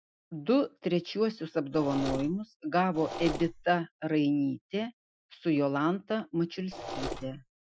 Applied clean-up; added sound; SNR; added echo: classical method Wiener filter.